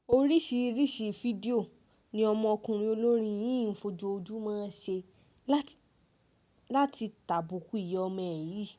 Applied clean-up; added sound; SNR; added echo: none; none; none; none.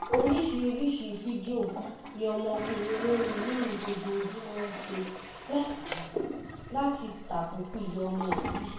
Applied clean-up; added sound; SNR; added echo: none; Toilet flush; 6 dB; reverberation time 0.6 s.